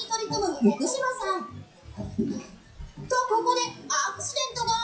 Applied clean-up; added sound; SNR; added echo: classical method WPE with log-MMSE.